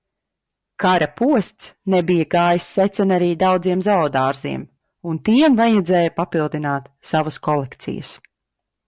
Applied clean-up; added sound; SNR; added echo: none; none; none; none.